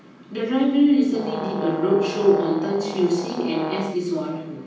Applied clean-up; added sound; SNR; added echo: none; Brass instrument; 10 dB; reverberation time 0.9 s.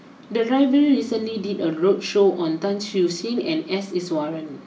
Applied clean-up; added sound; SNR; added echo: none; none; none; none.